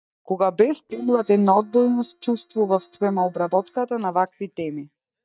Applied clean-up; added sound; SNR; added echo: neural mask model DeepFilterNet 3.